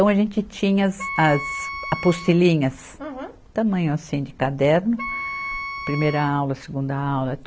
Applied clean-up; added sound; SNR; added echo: none; Wind instrument, woodwind instrument; 11 dB; none.